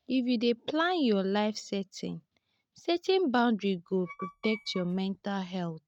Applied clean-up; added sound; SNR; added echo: neural mask model RNNoise.